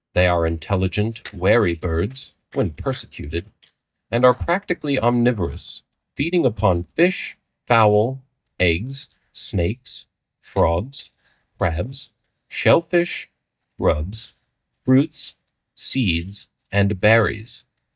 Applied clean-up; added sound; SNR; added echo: neural mask model DeepFilterNet 3.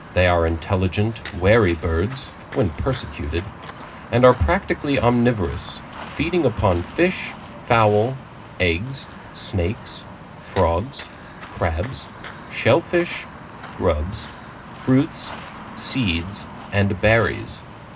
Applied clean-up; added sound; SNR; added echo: none; Walk, footsteps; 15 dB; reverberation time 0.2 s.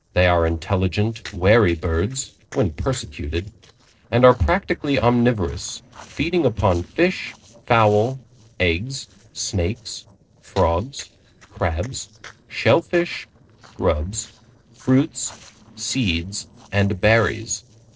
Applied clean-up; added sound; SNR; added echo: neural separator model SepFormer DNS4.